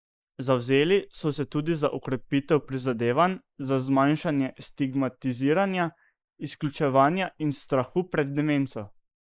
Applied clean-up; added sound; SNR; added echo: neural mask model Resemble Enhance denoiser.